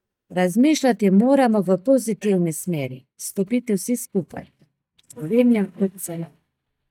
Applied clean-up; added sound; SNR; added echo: neural mask model DeepFilterNet 3.